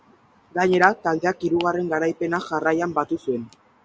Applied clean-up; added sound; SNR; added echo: none; none; none; none.